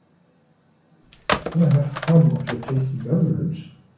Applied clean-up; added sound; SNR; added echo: none; Telephone; 8 dB; reverberation time 0.5 s.